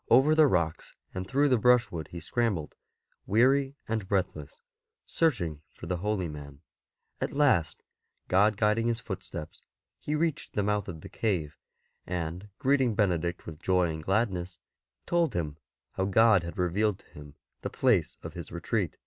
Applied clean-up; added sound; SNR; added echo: none; none; none; none.